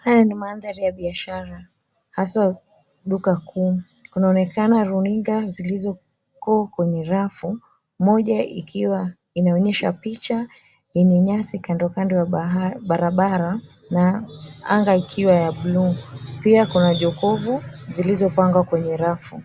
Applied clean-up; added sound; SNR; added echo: none; none; none; none.